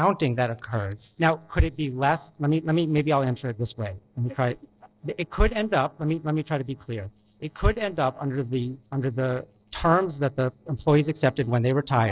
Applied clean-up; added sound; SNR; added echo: neural separator model SepFormer DNS4.